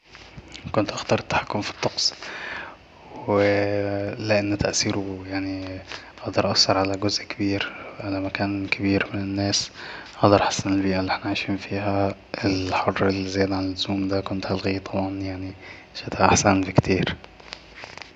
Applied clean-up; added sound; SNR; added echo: none; none; none; none.